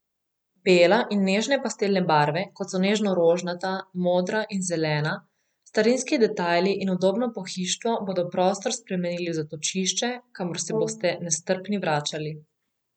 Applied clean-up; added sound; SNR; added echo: none; Brass instrument; 10 dB; none.